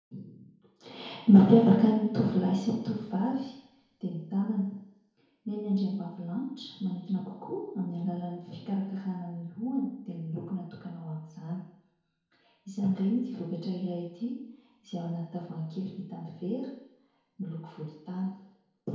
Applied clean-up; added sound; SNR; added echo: none; none; none; reverberation time 0.9 s.